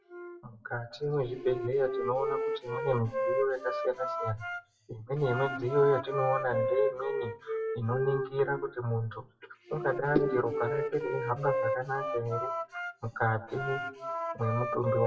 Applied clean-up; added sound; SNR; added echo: classical method WPE with log-MMSE.